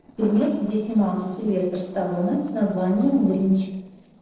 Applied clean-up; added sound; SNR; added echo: neural separator model SepFormer DNS4.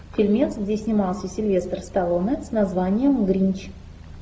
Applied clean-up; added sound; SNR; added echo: none; none; none; none.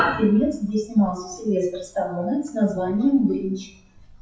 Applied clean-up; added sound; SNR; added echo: classical method WPE with log-MMSE.